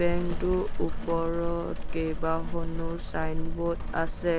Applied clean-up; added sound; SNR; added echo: none; Rain; -2 dB; none.